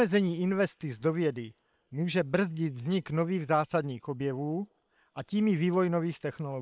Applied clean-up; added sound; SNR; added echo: neural separator model SepFormer WHAM!.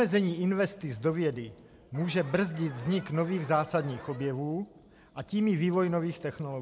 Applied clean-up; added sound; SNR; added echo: none; Alarm; 18 dB; none.